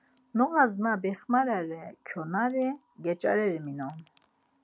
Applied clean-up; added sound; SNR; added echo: none; none; none; none.